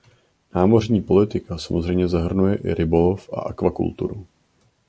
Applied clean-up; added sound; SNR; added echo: none; none; none; none.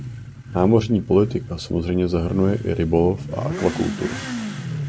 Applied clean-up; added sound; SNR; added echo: none; Motorcycle / Accelerating, revving, vroom; 9 dB; none.